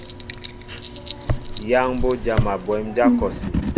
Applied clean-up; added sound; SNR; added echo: none; Writing; 0 dB; none.